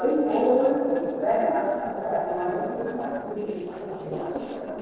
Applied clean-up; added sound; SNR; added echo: neural separator model SepFormer DNS4.